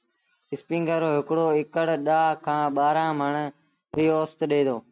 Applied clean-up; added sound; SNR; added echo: neural mask model RNNoise.